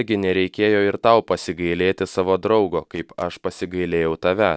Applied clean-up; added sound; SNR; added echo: none; none; none; none.